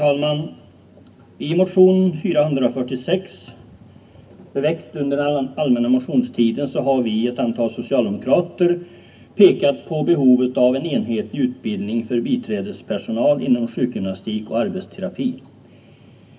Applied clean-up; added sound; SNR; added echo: none; Cricket; 12 dB; reverberation time 0.3 s.